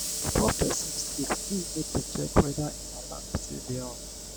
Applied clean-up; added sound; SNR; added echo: none; Sliding door / Hiss; 5 dB; none.